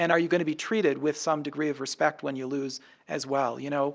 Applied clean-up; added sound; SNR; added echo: none; none; none; none.